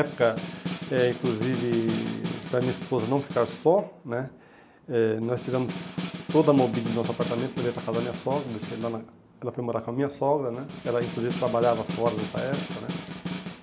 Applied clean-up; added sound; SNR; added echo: none; Snare drum; 8 dB; none.